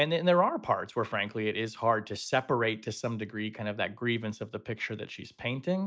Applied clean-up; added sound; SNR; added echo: none; none; none; none.